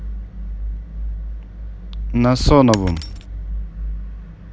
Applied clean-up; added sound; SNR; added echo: none; Shatter; 17 dB; none.